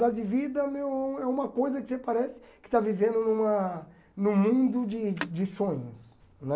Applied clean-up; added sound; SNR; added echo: none; Telephone; 15 dB; none.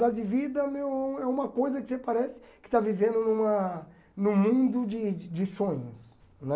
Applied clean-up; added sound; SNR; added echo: none; none; none; none.